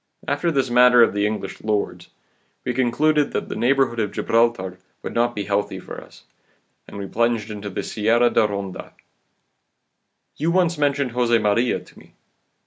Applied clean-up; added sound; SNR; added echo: none; none; none; none.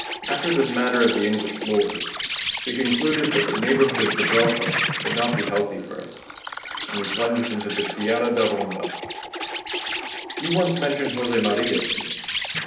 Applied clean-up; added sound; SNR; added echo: none; Insect; 2 dB; reverberation time 0.8 s.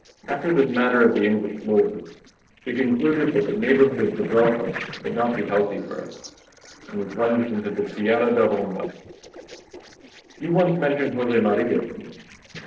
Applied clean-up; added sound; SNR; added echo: neural separator model SepFormer DNS4.